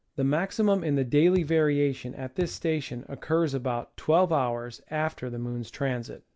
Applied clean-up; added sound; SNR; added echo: none; Thump, thud; 19 dB; none.